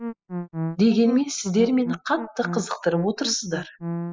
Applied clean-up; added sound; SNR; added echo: classical method spectral subtraction.